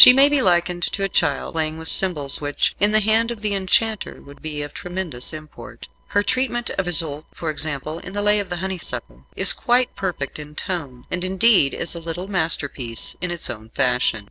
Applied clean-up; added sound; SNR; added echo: neural separator model SepFormer DNS4.